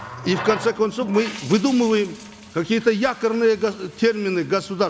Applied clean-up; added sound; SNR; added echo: none; Water tap, faucet; 15 dB; none.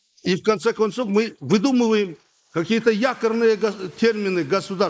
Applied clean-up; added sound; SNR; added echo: neural mask model Resemble Enhance denoiser.